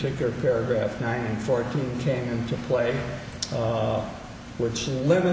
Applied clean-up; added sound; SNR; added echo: none; none; none; none.